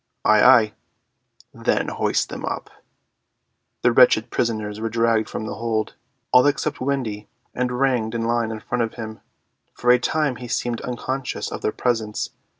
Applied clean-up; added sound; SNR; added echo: none; none; none; none.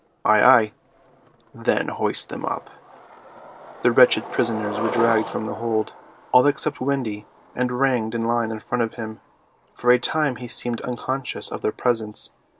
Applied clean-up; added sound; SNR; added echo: none; Skateboard; 14 dB; none.